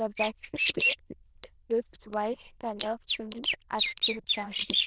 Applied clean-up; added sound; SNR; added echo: neural diffusion model UNIVERSE++.